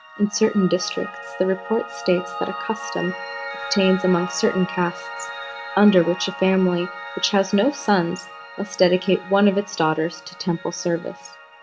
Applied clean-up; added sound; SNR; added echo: none; Piano; 12 dB; none.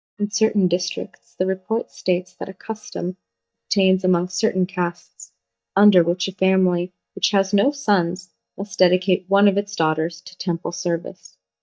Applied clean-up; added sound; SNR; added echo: neural mask model DeepFilterNet 3.